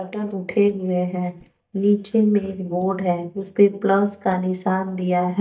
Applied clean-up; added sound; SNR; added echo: neural mask model DeepFilterNet 3.